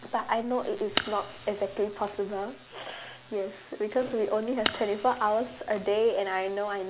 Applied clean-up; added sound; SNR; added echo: none; Fire; 8 dB; none.